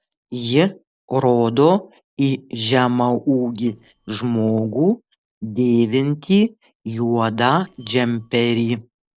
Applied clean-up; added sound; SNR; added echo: neural separator model SepFormer DNS4.